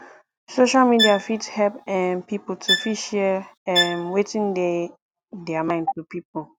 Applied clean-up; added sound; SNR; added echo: none; Bowed string instrument; 3 dB; none.